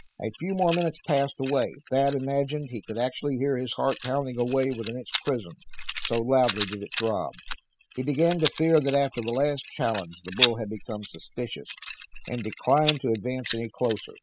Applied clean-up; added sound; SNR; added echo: classical method spectral subtraction.